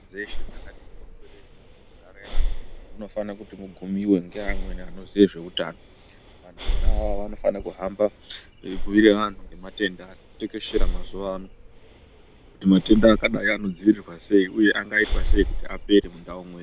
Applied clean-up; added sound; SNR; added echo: none; Breathing; 3 dB; none.